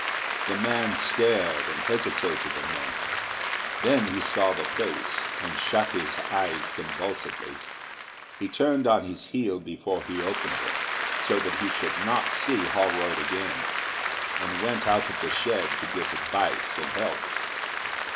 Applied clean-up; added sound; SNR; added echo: none; Applause; 1 dB; reverberation time 2.8 s.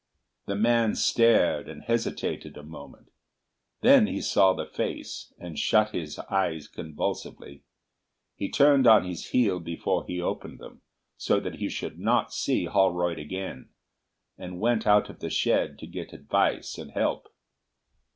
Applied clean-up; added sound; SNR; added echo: none; none; none; none.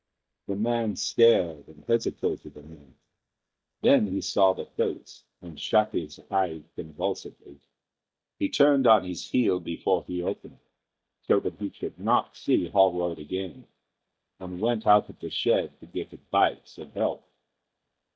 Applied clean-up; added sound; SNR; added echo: neural mask model DeepFilterNet 3.